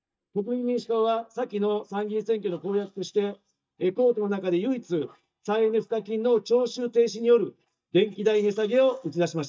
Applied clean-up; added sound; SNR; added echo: neural mask model DeepFilterNet 3.